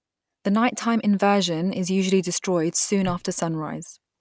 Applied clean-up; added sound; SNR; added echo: none; Whoosh, swoosh, swish; 20 dB; none.